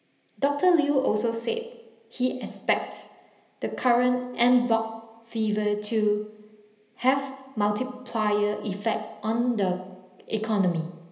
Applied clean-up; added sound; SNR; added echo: none; none; none; reverberation time 0.8 s.